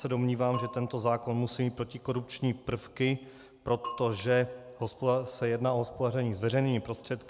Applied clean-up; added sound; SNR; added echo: none; Bell / Percussion; 17 dB; none.